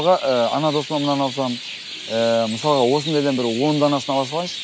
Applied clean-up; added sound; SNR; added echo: none; Chirp, tweet; 11 dB; none.